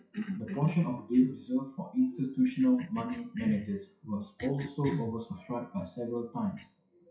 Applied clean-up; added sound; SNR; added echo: classical method WPE with log-MMSE.